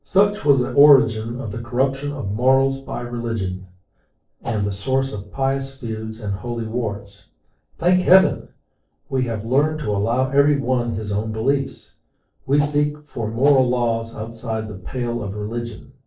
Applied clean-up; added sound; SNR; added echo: neural separator model SepFormer DNS4.